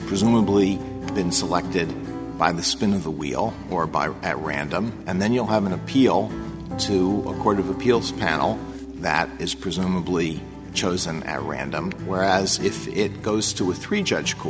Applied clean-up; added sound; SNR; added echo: none; Acoustic guitar + Piano; 10 dB; none.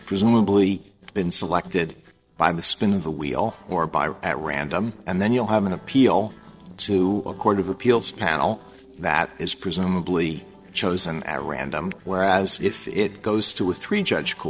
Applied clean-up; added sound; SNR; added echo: neural separator model SepFormer DNS4.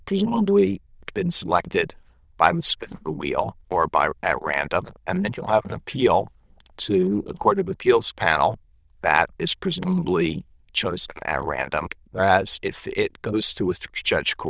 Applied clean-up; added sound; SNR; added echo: neural diffusion model UNIVERSE++.